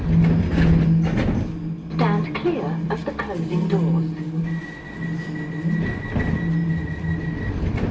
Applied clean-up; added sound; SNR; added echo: none; Subway, metro, underground; 2 dB; reverberation time 1.1 s.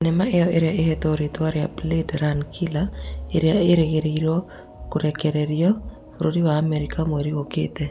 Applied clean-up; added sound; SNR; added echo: none; none; none; none.